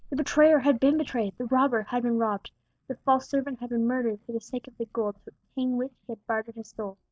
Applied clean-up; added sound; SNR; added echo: neural mask model DeepFilterNet 3.